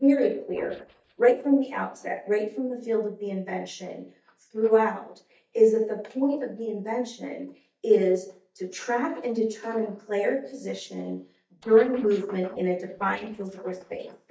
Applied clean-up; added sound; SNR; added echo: neural mask model DeepFilterNet 3.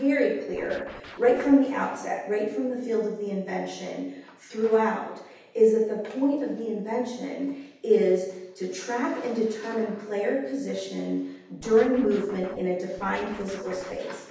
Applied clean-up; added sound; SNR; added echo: none; Scratching (performance technique); 18 dB; reverberation time 0.9 s.